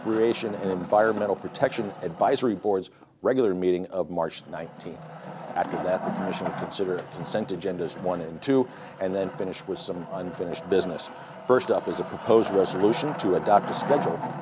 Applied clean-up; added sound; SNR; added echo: none; Wood; 10 dB; none.